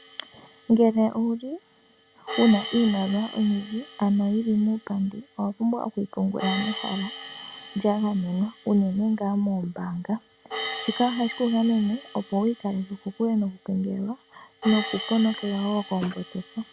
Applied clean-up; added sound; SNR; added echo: none; Hi-hat; 14 dB; none.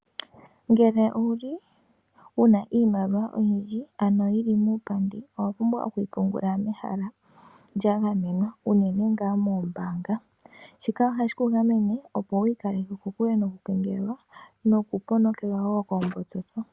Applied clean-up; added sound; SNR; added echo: none; none; none; none.